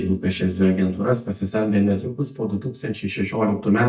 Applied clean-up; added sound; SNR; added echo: neural mask model DeepFilterNet 3.